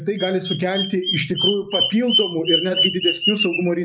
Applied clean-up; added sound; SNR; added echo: classical method log-MMSE.